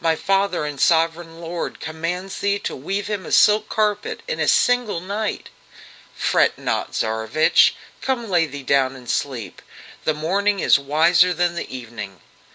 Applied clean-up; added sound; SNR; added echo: none; none; none; none.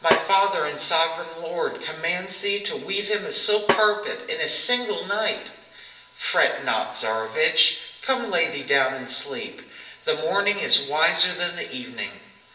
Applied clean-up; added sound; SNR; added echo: none; Snare drum; 6 dB; reverberation time 0.9 s.